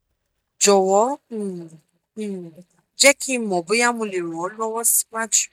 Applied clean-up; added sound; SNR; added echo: neural mask model DeepFilterNet 3.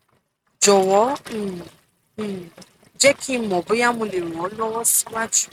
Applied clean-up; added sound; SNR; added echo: neural mask model RNNoise.